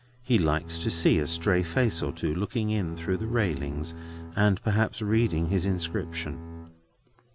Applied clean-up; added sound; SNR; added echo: none; Bowed string instrument; 11 dB; none.